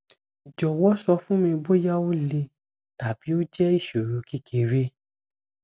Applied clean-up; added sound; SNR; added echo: none; none; none; none.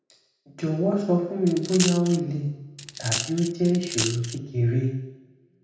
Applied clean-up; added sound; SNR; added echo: none; Coin (dropping); 6 dB; reverberation time 0.8 s.